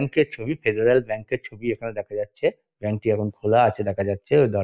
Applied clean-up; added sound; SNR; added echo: none; none; none; none.